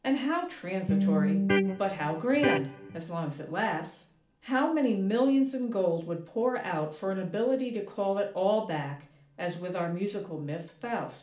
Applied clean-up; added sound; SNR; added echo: none; Electric guitar; -2 dB; reverberation time 0.4 s.